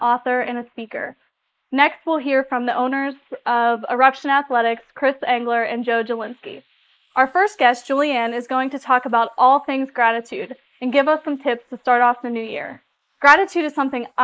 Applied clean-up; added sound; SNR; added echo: neural mask model Resemble Enhance denoiser.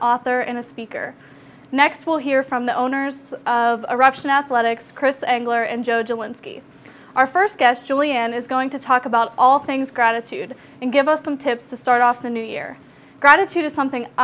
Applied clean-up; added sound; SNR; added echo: none; none; none; none.